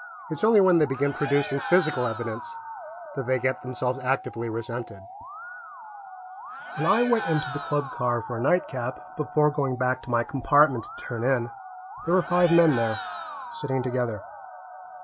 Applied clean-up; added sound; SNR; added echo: none; Musical instrument + Cheering; 11 dB; none.